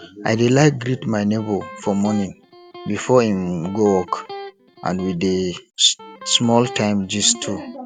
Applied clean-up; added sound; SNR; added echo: none; Electric guitar; 17 dB; none.